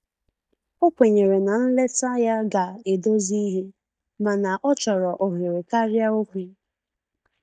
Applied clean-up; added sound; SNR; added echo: neural mask model DeepFilterNet 3.